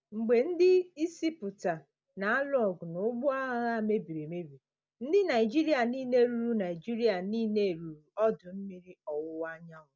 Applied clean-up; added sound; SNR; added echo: none; none; none; none.